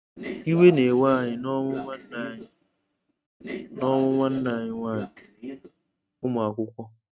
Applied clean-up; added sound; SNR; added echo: neural mask model RNNoise.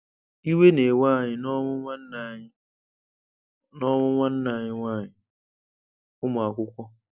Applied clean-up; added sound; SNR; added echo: none; none; none; none.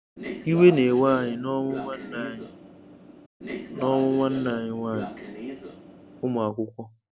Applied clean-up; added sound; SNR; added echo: none; Train; 11 dB; none.